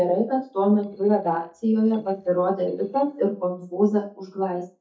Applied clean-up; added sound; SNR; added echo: neural mask model DeepFilterNet 3.